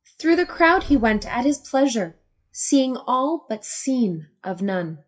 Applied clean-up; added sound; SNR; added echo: classical method WPE with log-MMSE.